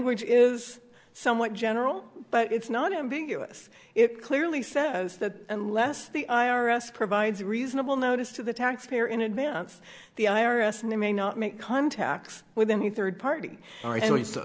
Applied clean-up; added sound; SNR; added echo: none; none; none; none.